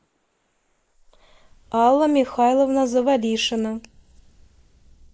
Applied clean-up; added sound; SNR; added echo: neural mask model Resemble Enhance denoiser.